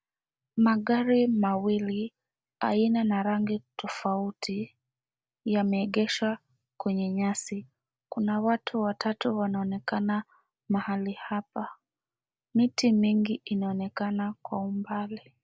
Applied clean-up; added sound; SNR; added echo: none; none; none; none.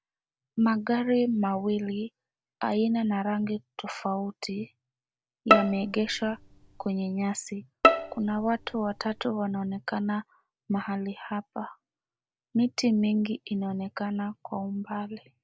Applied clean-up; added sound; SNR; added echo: none; Bowed string instrument; -2 dB; none.